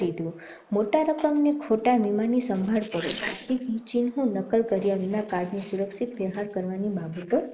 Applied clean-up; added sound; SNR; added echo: neural mask model Resemble Enhance denoiser.